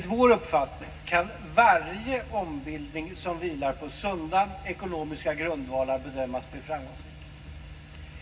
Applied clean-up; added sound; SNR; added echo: none; none; none; reverberation time 0.4 s.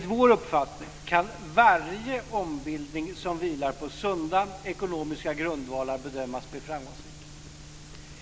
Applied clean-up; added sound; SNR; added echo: none; none; none; none.